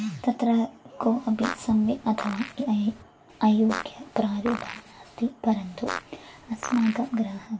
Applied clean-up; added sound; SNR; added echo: none; Fart; 12 dB; reverberation time 0.2 s.